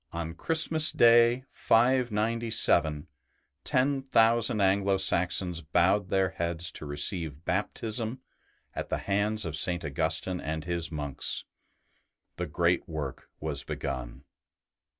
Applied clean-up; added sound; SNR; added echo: none; none; none; none.